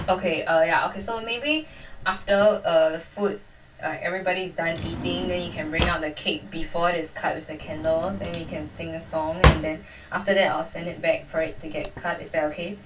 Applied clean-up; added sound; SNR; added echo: none; Drawer open or close; 6 dB; reverberation time 0.1 s.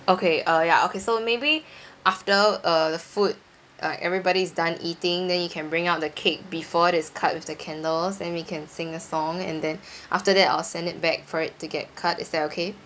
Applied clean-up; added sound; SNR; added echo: none; none; none; none.